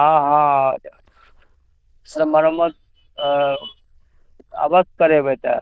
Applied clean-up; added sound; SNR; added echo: neural diffusion model UNIVERSE++.